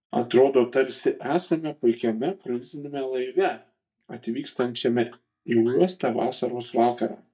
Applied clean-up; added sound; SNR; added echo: neural mask model DeepFilterNet 3.